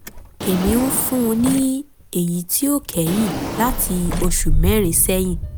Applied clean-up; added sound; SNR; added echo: none; Drawer open or close + Engine starting / Motor vehicle (road); 3 dB; none.